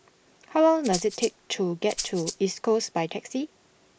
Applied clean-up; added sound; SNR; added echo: none; Rattle (instrument); 10 dB; none.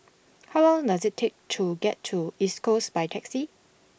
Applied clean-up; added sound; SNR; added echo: none; none; none; none.